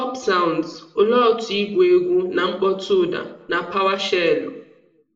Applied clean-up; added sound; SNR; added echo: none; none; none; reverberation time 0.5 s.